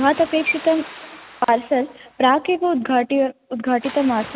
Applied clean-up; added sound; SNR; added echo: none; Water; 19 dB; none.